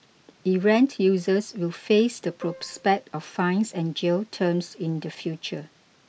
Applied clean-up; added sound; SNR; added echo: none; Keyboard (musical); 16 dB; none.